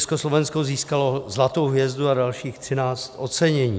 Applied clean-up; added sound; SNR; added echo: none; none; none; none.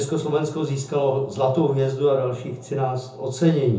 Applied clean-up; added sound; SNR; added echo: none; none; none; reverberation time 0.6 s.